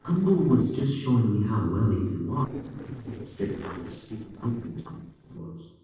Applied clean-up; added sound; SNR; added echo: neural separator model SepFormer DNS4.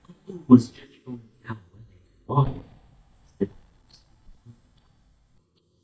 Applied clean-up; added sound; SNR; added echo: neural mask model DeepFilterNet 3.